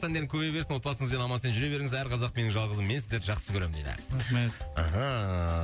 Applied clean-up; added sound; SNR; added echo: none; none; none; none.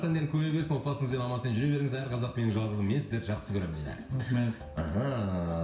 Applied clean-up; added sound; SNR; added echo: none; none; none; reverberation time 0.7 s.